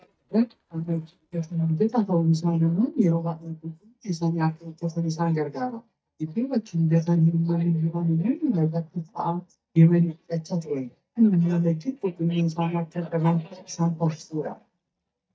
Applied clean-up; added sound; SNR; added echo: neural mask model DeepFilterNet 3.